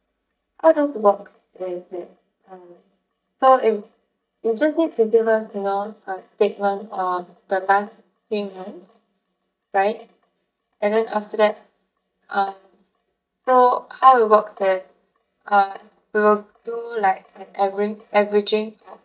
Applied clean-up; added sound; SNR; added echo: neural mask model DeepFilterNet 3.